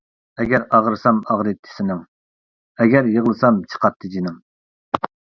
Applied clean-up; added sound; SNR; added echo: none; none; none; none.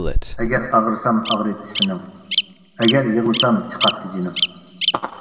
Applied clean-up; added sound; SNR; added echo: none; Bird vocalization, bird call, bird song; 3 dB; reverberation time 1.4 s.